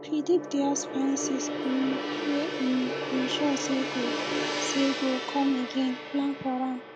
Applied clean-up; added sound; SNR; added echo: none; Gong; 4 dB; none.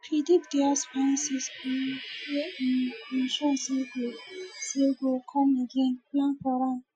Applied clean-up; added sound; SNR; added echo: classical method Wiener filter.